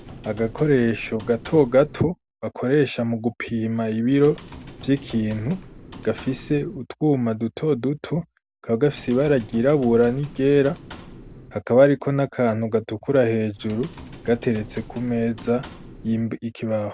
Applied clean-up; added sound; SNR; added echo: none; Typing; 20 dB; none.